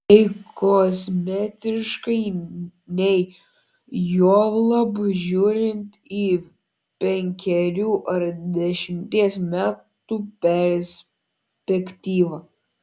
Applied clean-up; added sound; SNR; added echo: none; none; none; none.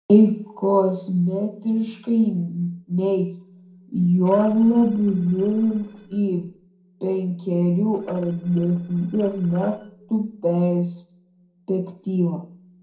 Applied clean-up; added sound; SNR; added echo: neural separator model SepFormer DNS4.